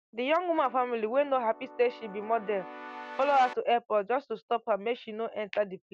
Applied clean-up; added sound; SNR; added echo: none; Keyboard (musical); 15 dB; none.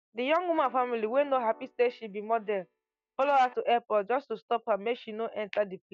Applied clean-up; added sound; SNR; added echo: neural mask model DeepFilterNet 3.